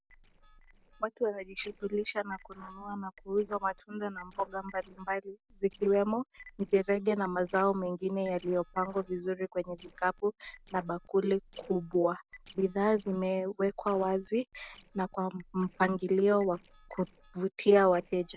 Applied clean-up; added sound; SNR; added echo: neural separator model SepFormer DNS4.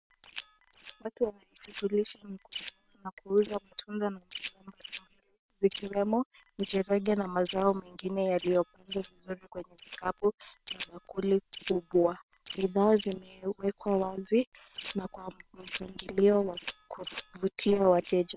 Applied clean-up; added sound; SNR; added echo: neural separator model SepFormer WHAM!.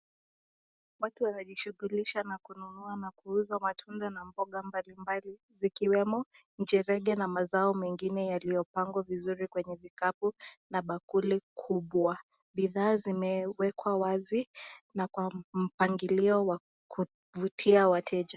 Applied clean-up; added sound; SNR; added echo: none; none; none; none.